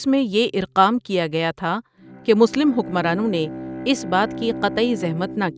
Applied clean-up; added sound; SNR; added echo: neural mask model RNNoise.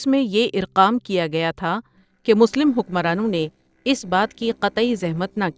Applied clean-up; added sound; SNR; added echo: neural separator model SepFormer DNS4.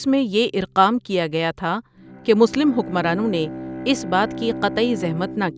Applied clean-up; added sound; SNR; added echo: none; Bowed string instrument; 13 dB; none.